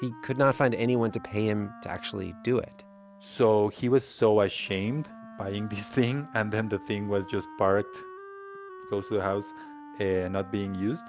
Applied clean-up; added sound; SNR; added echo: none; Wind instrument, woodwind instrument; 17 dB; none.